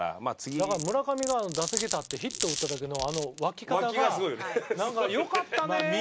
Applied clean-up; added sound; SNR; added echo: none; Glass; 7 dB; none.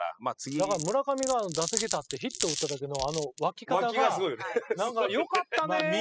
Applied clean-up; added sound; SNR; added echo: classical method spectral subtraction.